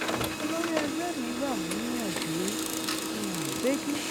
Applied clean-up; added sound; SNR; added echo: none; Printer; -2 dB; none.